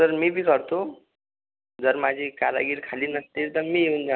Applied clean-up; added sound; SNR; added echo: none; none; none; none.